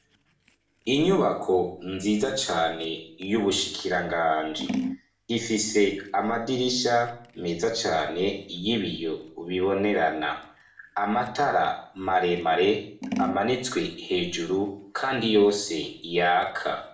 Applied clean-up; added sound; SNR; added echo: none; Scissors; 15 dB; reverberation time 0.5 s.